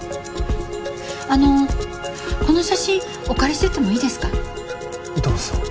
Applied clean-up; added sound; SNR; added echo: none; none; none; none.